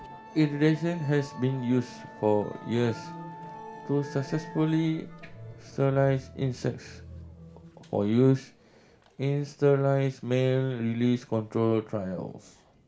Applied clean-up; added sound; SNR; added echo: none; Musical instrument; 18 dB; reverberation time 0.3 s.